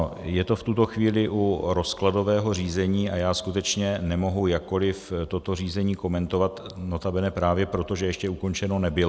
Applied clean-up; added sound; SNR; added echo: none; none; none; none.